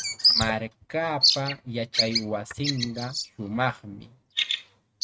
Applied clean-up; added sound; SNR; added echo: neural mask model RNNoise.